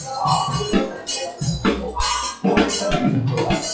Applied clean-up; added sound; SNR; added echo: classical method WPE with log-MMSE.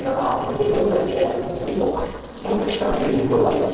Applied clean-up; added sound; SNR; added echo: neural separator model SepFormer DNS4.